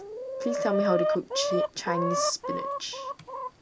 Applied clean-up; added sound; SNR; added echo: none; Chicken, rooster; -2 dB; none.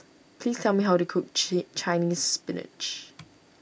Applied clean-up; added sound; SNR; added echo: none; none; none; none.